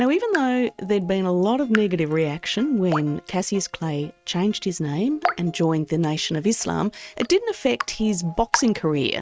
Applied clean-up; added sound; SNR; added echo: neural mask model RNNoise.